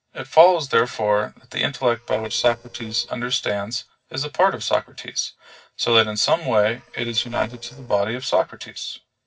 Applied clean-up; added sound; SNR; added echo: neural separator model SepFormer DNS4.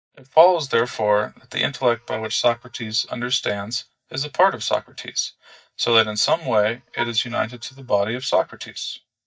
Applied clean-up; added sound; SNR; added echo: neural mask model DeepFilterNet 3.